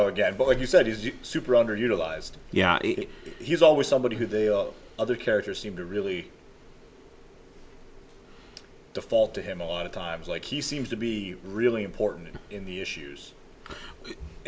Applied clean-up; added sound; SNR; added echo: none; none; none; none.